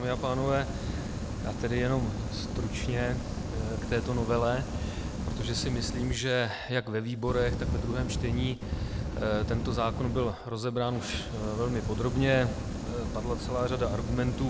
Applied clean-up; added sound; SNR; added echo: none; Fire; 3 dB; none.